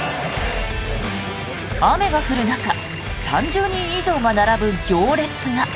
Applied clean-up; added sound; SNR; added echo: none; Telephone; 9 dB; none.